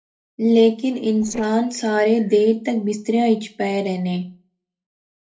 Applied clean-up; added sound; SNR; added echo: neural separator model SepFormer DNS4.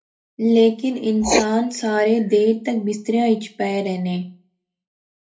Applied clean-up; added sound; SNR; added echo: none; Writing; 11 dB; reverberation time 0.3 s.